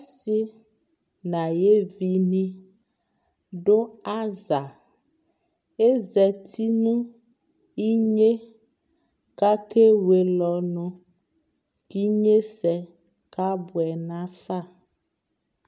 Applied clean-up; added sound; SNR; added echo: none; none; none; none.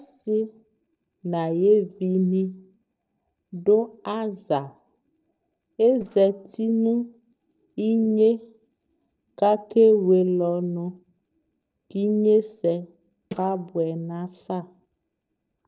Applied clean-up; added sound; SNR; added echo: neural separator model SepFormer DNS4.